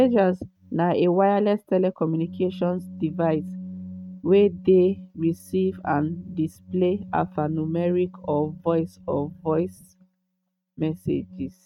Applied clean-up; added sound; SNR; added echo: neural mask model RNNoise.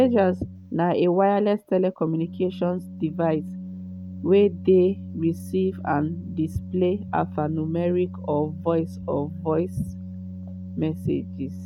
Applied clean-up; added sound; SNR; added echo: none; Organ; 12 dB; none.